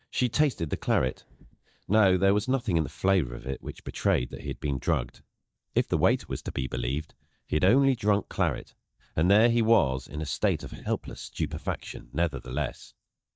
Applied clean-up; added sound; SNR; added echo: neural mask model DeepFilterNet 3.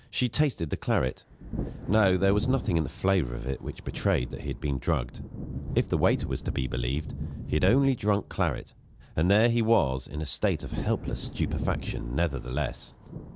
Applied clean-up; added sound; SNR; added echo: none; Thunder / Wind; 9 dB; none.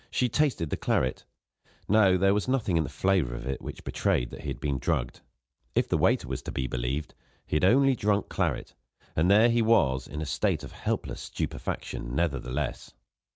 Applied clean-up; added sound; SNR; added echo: none; none; none; none.